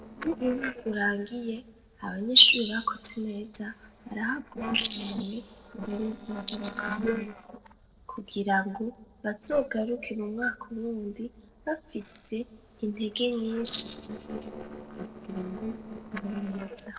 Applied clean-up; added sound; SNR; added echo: neural separator model SepFormer DNS4.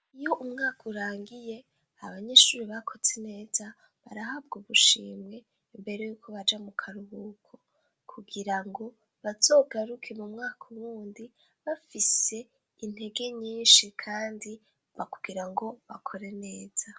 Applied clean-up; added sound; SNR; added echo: none; none; none; none.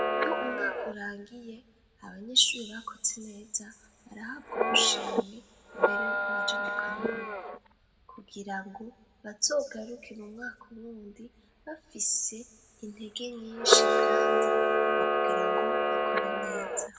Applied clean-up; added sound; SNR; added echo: none; Camera; -4 dB; reverberation time 0.9 s.